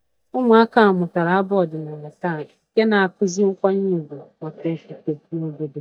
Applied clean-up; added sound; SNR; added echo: neural mask model DeepFilterNet 3.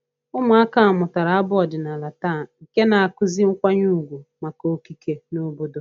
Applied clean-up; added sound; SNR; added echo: none; none; none; none.